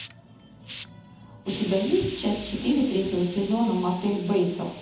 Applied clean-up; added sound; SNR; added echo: none; Hiss; 18 dB; reverberation time 0.8 s.